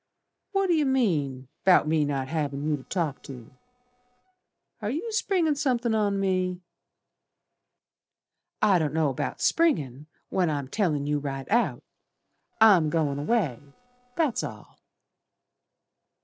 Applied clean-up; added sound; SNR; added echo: neural separator model SepFormer DNS4.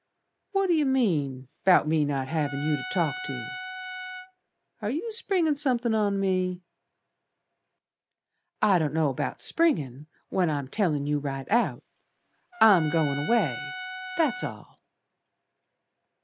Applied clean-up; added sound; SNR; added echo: none; Trumpet; 11 dB; none.